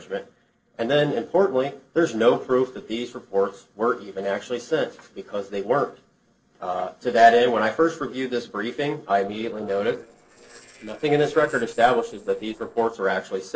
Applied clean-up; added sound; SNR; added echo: neural separator model SepFormer DNS4.